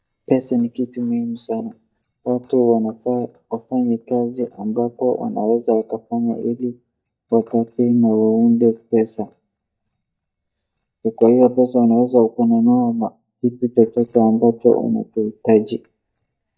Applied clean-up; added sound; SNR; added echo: neural mask model DeepFilterNet 3.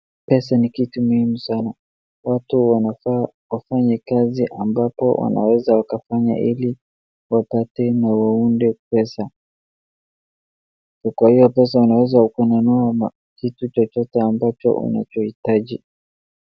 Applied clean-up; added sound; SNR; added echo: none; none; none; none.